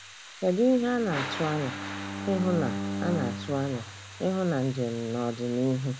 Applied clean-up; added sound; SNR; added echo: none; Thunder / Rain + Bowed string instrument; 8 dB; none.